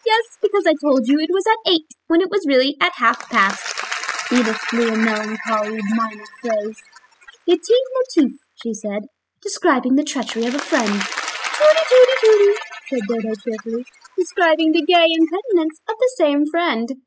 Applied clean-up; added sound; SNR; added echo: classical method spectral subtraction.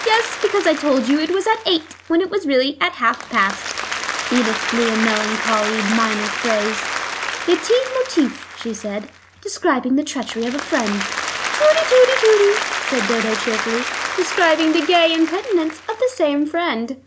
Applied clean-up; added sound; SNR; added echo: none; Applause; 6 dB; none.